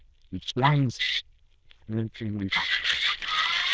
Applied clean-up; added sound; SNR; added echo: neural diffusion model UNIVERSE++.